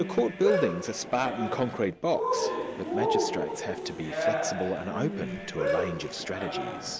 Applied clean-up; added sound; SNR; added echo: none; Cheering; 0 dB; none.